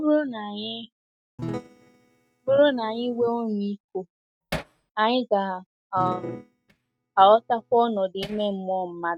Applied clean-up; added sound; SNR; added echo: neural mask model RNNoise.